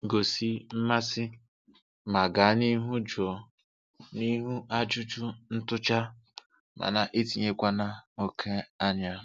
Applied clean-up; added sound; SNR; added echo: none; none; none; none.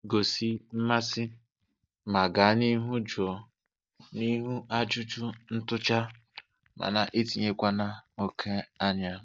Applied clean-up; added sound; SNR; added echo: neural mask model DeepFilterNet 3.